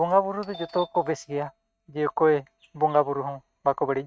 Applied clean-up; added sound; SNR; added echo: neural mask model RNNoise.